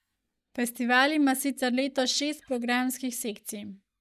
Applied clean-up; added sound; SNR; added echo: neural mask model DeepFilterNet 3.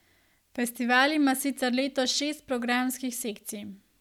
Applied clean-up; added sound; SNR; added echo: none; none; none; none.